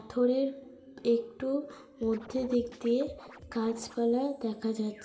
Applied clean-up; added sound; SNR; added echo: none; Scratching (performance technique); 19 dB; reverberation time 2.2 s.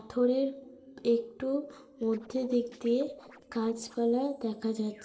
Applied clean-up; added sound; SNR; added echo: neural separator model SepFormer DNS4.